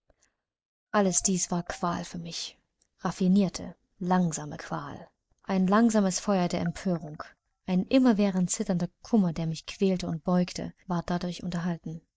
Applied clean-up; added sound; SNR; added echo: neural mask model DeepFilterNet 3.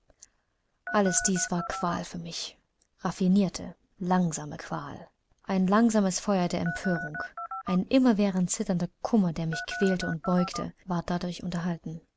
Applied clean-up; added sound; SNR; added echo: none; Telephone; 9 dB; none.